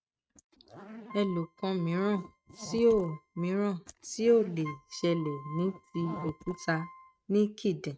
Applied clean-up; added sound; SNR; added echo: neural mask model RNNoise.